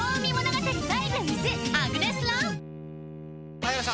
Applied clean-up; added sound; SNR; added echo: none; Bowed string instrument; 11 dB; none.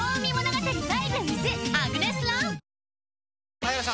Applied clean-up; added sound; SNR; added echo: none; none; none; none.